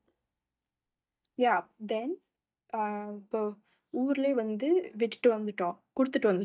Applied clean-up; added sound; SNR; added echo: neural mask model DeepFilterNet 3.